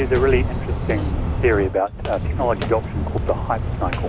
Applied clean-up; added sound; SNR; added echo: none; Walk, footsteps; 1 dB; none.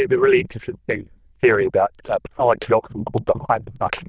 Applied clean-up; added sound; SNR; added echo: neural diffusion model UNIVERSE++.